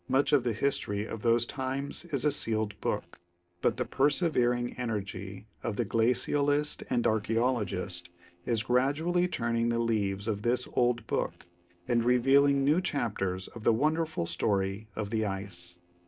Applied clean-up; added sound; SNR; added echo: neural separator model SepFormer DNS4.